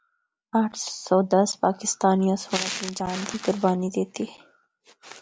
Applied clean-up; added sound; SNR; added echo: none; none; none; none.